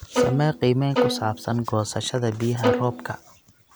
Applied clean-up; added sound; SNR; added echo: none; Bowed string instrument; 1 dB; none.